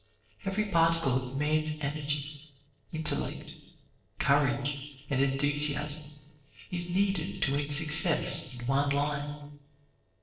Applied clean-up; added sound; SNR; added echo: neural separator model SepFormer DNS4.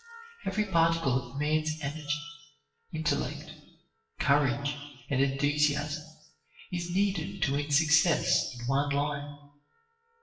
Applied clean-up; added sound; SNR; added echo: classical method WPE with log-MMSE.